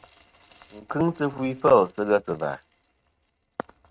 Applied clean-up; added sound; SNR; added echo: neural mask model RNNoise.